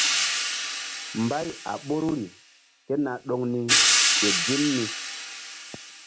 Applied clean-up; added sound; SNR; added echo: none; Hi-hat; -3 dB; none.